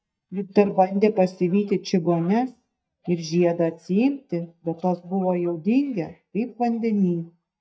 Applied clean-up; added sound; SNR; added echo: neural mask model DeepFilterNet 3.